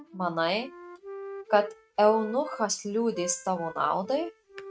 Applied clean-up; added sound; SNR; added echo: neural mask model RNNoise.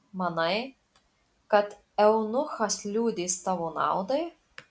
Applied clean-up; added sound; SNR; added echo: none; none; none; none.